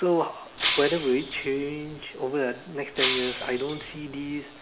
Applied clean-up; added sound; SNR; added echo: none; Shatter; 4 dB; none.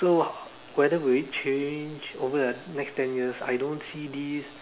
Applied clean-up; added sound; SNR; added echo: none; none; none; none.